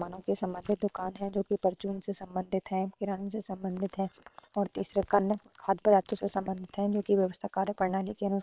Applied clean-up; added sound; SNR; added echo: neural separator model SepFormer WHAM!.